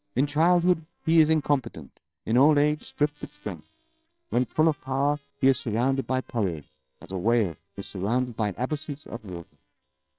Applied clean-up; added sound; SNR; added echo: neural separator model SepFormer WHAMR!.